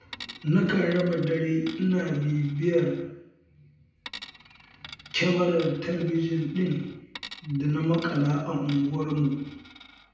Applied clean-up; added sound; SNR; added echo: none; Coin (dropping); 20 dB; reverberation time 0.9 s.